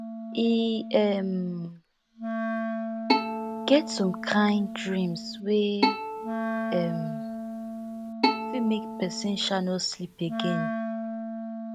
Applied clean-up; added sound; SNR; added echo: none; Wind instrument, woodwind instrument + Bowed string instrument; 3 dB; none.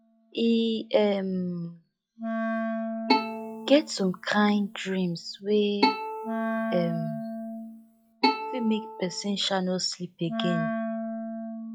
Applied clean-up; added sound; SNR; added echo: classical method log-MMSE.